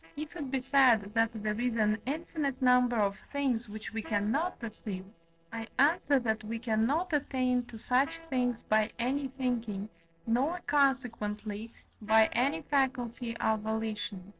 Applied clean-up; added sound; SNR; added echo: neural separator model SepFormer DNS4.